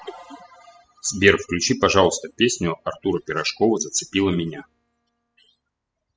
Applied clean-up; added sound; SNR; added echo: classical method spectral subtraction.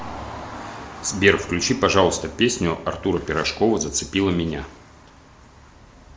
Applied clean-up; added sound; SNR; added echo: none; none; none; none.